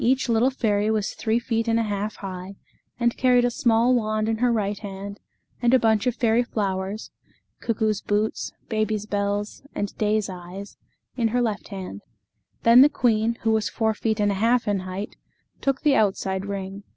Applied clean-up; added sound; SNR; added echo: none; none; none; none.